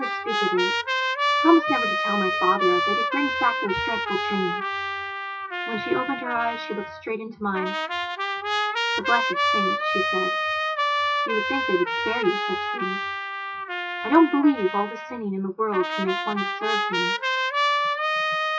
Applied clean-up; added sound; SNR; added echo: classical method WPE with log-MMSE.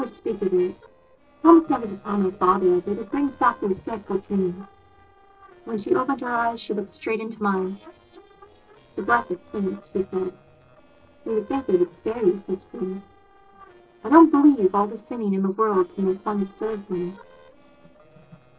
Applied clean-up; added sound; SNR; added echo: neural separator model SepFormer DNS4.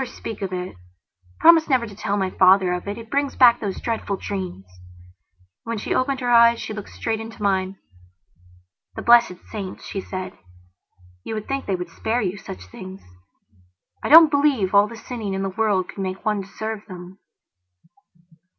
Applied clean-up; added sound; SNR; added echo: none; none; none; none.